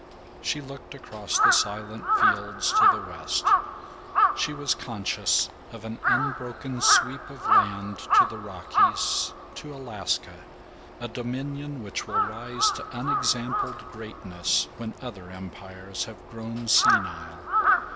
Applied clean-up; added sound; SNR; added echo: none; Crow; -4 dB; none.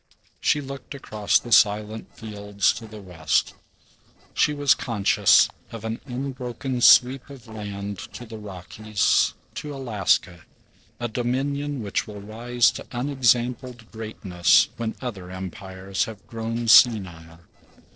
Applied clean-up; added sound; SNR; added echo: neural separator model SepFormer DNS4.